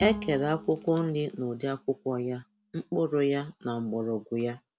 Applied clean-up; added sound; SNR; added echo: none; Bowed string instrument; 12 dB; none.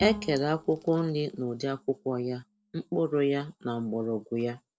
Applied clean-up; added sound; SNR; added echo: neural separator model SepFormer DNS4.